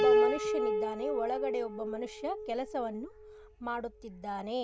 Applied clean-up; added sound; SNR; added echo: none; Piano; -4 dB; none.